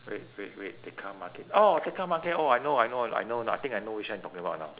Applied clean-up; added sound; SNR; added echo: none; none; none; none.